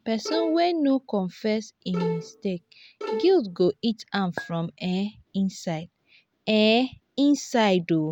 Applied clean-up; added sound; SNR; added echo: none; Bowed string instrument + Chink, clink; 9 dB; none.